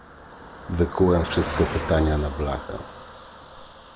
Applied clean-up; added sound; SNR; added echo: none; Car passing by; 10 dB; none.